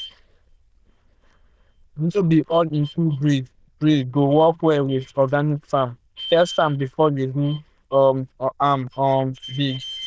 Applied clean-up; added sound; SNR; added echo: neural diffusion model UNIVERSE++.